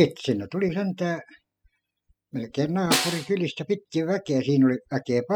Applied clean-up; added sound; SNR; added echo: classical method spectral subtraction.